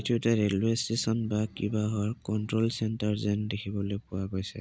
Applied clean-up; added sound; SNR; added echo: none; none; none; none.